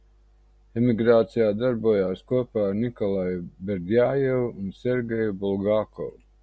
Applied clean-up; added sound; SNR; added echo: none; none; none; none.